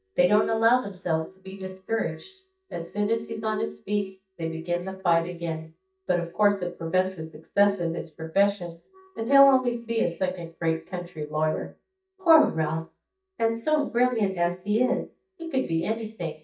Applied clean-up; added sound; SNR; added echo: neural mask model DeepFilterNet 3.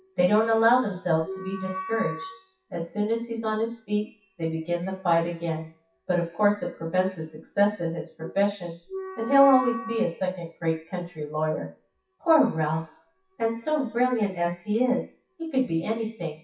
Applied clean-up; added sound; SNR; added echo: classical method WPE with log-MMSE.